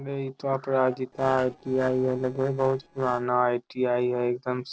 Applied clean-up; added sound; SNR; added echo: neural separator model SepFormer DNS4.